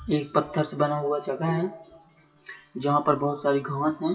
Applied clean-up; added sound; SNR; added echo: classical method WPE with log-MMSE.